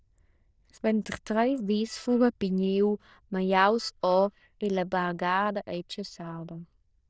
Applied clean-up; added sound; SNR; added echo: neural diffusion model UNIVERSE++.